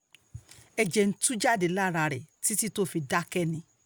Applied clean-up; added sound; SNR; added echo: none; none; none; none.